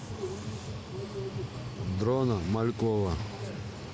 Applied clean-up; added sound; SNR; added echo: none; none; none; none.